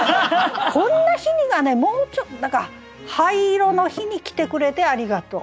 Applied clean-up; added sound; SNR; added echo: none; none; none; none.